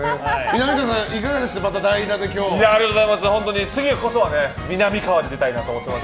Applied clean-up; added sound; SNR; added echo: none; none; none; none.